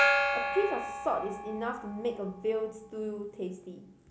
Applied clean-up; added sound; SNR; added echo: none; Gong; -1 dB; none.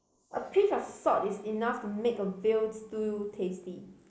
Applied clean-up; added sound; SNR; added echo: neural mask model Resemble Enhance denoiser.